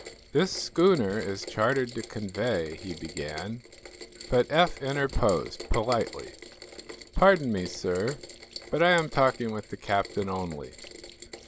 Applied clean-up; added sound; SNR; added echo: none; Rain; 16 dB; none.